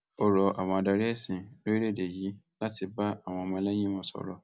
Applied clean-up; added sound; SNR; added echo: none; none; none; none.